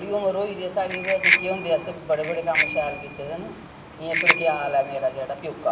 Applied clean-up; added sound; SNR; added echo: none; Bicycle bell; 1 dB; reverberation time 0.9 s.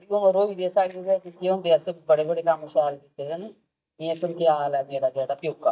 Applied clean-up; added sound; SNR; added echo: neural mask model DeepFilterNet 3.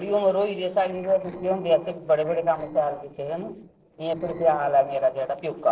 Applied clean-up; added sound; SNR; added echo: neural separator model SepFormer DNS4.